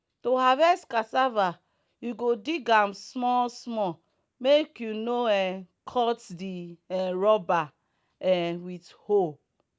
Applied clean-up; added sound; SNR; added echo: none; none; none; none.